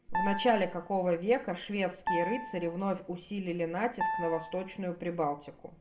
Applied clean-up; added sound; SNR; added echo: none; Piano; 6 dB; reverberation time 0.3 s.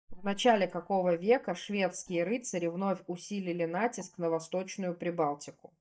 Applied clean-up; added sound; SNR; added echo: neural mask model DeepFilterNet 3.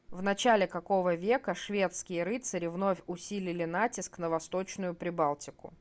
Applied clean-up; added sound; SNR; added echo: none; none; none; none.